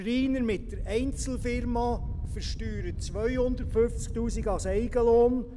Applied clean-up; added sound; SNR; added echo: none; Wind; 5 dB; none.